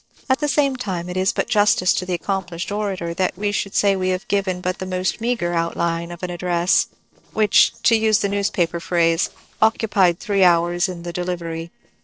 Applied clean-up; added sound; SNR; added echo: neural separator model SepFormer DNS4.